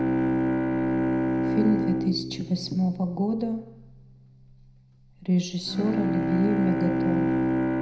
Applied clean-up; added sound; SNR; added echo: none; Bowed string instrument; -1 dB; reverberation time 0.8 s.